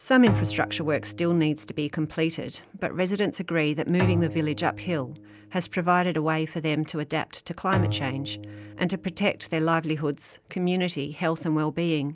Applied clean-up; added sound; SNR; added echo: none; Bowed string instrument; 9 dB; none.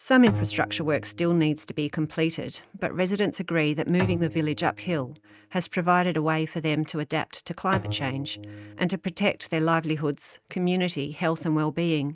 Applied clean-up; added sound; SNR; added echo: neural mask model RNNoise.